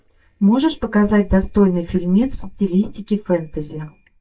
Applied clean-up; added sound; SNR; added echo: neural mask model DeepFilterNet 3.